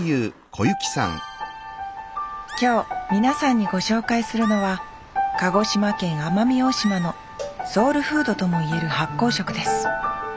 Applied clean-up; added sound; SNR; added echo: none; Animal + Cowbell; 18 dB; none.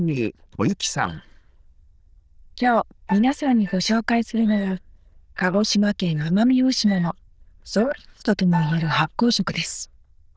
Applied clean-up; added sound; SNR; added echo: neural diffusion model UNIVERSE++.